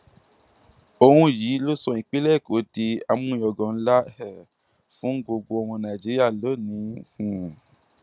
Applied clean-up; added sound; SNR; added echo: none; none; none; none.